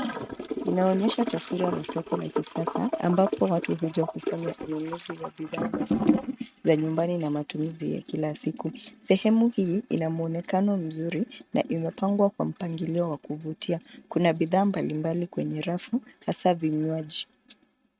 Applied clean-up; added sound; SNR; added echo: neural mask model RNNoise.